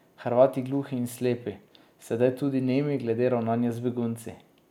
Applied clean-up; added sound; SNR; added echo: none; none; none; none.